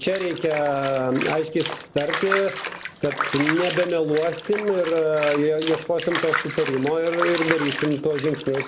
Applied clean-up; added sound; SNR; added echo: none; Bathtub (filling or washing); 7 dB; none.